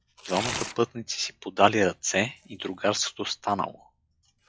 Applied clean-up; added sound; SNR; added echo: classical method log-MMSE.